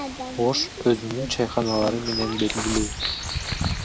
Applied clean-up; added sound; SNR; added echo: none; Bird vocalization, bird call, bird song; 4 dB; none.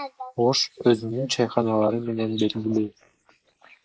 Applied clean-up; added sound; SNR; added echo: neural mask model Resemble Enhance denoiser.